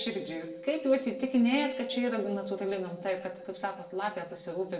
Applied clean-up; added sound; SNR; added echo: none; Mallet percussion; 11 dB; reverberation time 0.7 s.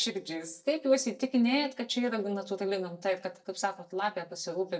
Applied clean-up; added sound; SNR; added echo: neural mask model DeepFilterNet 3.